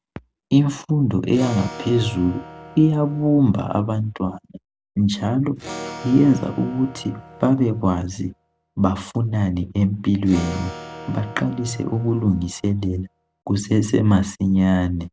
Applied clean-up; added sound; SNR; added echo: none; Acoustic guitar / Strum; 16 dB; none.